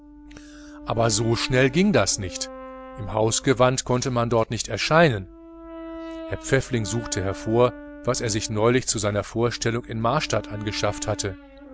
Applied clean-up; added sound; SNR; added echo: none; Brass instrument; 16 dB; none.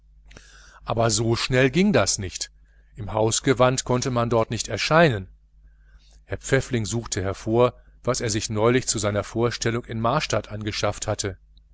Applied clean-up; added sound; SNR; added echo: none; none; none; none.